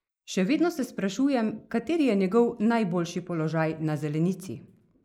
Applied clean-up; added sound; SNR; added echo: neural mask model Resemble Enhance denoiser.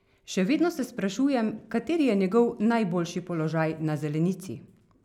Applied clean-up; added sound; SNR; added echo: none; none; none; none.